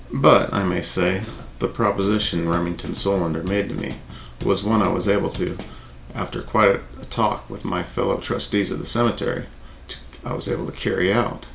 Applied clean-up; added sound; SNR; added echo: none; Drum kit; 16 dB; none.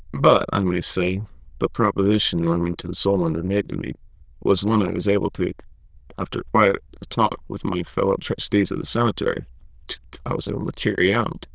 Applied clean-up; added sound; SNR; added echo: neural diffusion model UNIVERSE++.